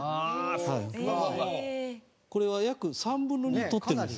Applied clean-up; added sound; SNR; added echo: none; none; none; none.